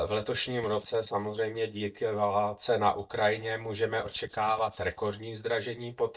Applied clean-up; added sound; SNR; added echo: neural mask model DeepFilterNet 3.